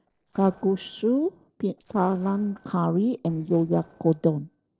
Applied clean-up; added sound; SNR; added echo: neural separator model SepFormer DNS4.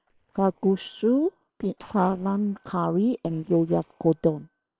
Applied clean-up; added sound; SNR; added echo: neural separator model SepFormer WHAM!.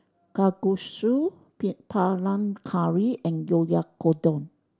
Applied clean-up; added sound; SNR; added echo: none; none; none; none.